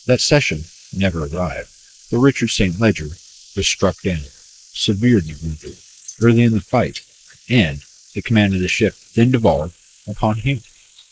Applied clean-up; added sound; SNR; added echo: neural mask model Resemble Enhance denoiser.